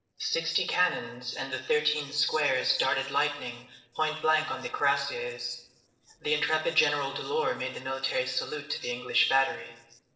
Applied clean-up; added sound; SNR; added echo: neural separator model SepFormer DNS4.